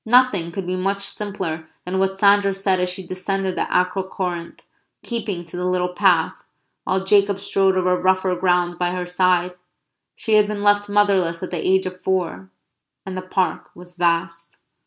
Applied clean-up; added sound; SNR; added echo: none; none; none; none.